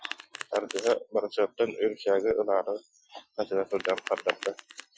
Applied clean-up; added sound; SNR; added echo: classical method Wiener filter.